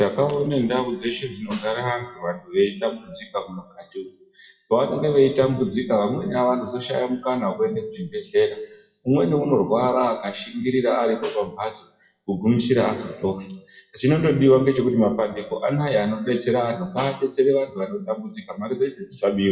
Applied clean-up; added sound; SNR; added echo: classical method WPE with log-MMSE.